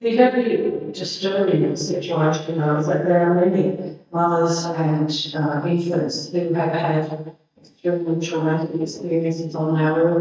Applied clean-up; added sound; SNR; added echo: neural mask model DeepFilterNet 3.